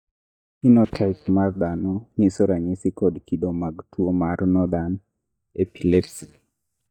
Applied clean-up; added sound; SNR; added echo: neural mask model DeepFilterNet 3.